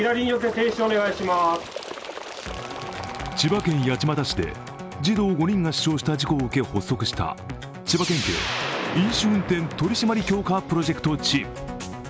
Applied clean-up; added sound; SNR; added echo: none; Bird; 17 dB; none.